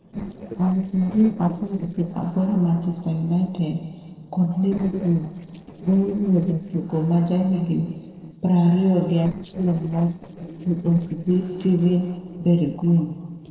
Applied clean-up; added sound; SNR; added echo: neural separator model SepFormer DNS4.